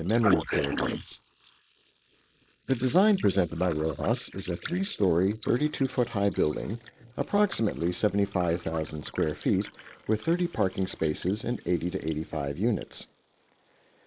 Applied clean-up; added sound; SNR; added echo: neural mask model Resemble Enhance denoiser.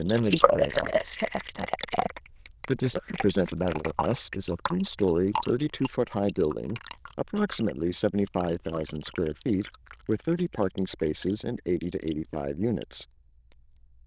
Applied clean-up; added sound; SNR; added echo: neural diffusion model UNIVERSE++.